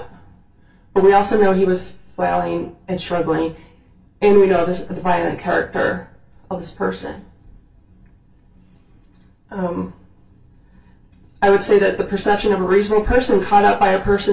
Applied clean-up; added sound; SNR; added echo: none; none; none; reverberation time 0.2 s.